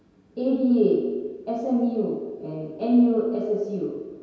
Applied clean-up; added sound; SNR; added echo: none; none; none; reverberation time 1.2 s.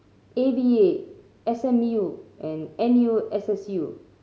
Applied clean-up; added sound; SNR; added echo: none; none; none; none.